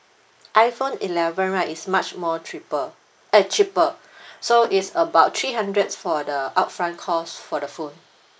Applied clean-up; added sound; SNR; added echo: neural mask model Resemble Enhance denoiser.